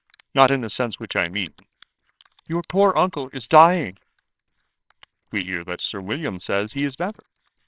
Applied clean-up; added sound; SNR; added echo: neural separator model SepFormer WHAMR!.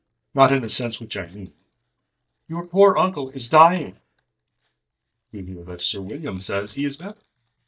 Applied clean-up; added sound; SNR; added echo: neural mask model DeepFilterNet 3.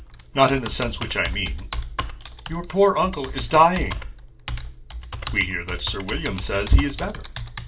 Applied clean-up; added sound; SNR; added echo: none; Computer keyboard; 8 dB; reverberation time 0.2 s.